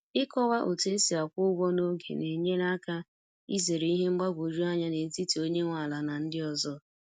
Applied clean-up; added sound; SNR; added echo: none; none; none; none.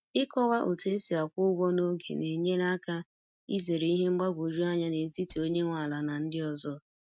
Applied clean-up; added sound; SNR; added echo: neural mask model RNNoise.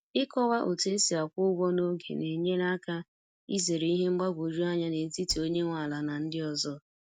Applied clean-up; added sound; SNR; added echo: none; Cupboard open or close; 19 dB; none.